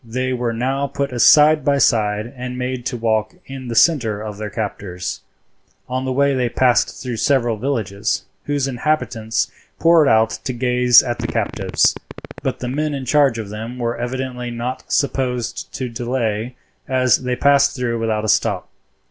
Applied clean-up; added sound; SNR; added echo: none; Fart; 11 dB; none.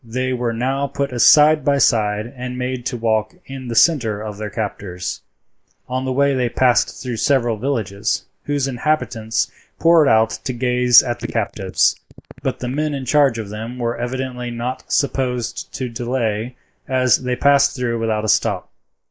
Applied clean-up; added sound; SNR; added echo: neural mask model Resemble Enhance denoiser.